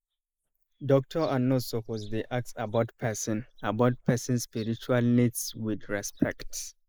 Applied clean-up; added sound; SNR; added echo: neural mask model Resemble Enhance denoiser.